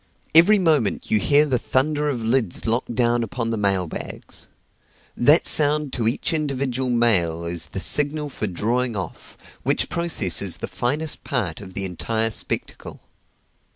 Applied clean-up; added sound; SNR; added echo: none; none; none; none.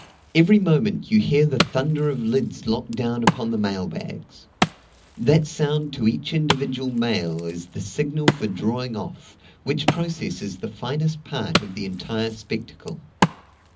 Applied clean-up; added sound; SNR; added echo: none; Wood; 6 dB; reverberation time 0.4 s.